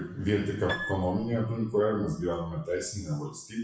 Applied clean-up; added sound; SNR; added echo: classical method WPE with log-MMSE.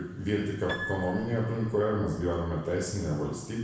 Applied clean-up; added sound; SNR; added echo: none; Piano; 14 dB; reverberation time 1.0 s.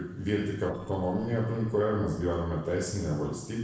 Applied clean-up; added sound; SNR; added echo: neural separator model SepFormer DNS4.